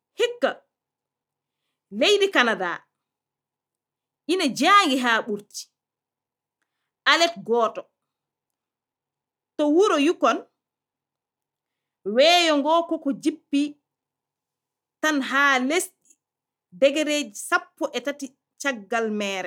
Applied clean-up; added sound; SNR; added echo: none; none; none; none.